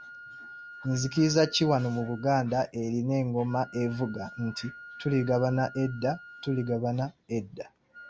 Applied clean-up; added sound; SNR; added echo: none; Wind instrument, woodwind instrument; 19 dB; none.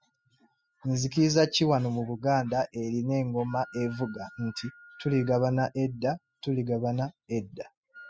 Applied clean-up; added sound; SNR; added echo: classical method spectral subtraction.